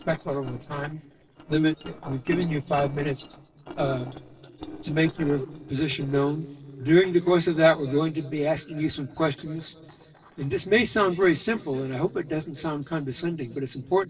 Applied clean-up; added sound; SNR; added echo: neural separator model SepFormer DNS4.